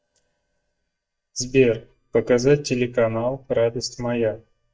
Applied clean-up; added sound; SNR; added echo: neural mask model DeepFilterNet 3.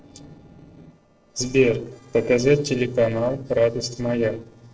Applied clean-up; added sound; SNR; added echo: neural separator model SepFormer DNS4.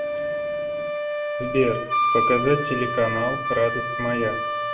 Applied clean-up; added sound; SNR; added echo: none; Wind instrument, woodwind instrument; 0 dB; reverberation time 0.6 s.